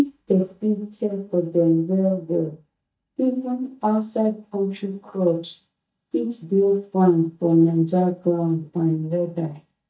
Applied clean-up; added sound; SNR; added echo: neural mask model DeepFilterNet 3.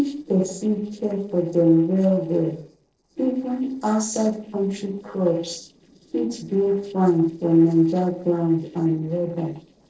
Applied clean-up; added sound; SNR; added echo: neural separator model SepFormer DNS4.